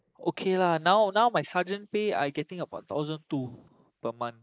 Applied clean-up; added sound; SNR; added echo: neural mask model Resemble Enhance denoiser.